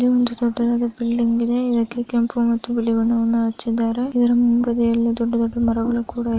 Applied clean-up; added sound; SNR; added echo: none; none; none; none.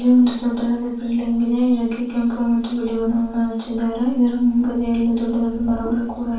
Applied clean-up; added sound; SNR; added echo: none; none; none; reverberation time 0.3 s.